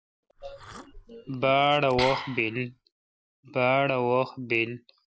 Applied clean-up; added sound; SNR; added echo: none; Liquid; 11 dB; none.